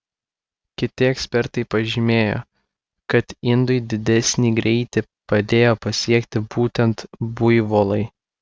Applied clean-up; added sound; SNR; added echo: none; none; none; none.